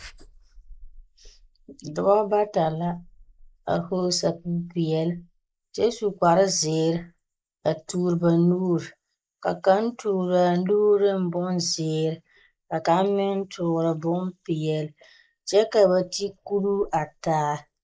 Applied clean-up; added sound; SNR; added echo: neural mask model Resemble Enhance denoiser.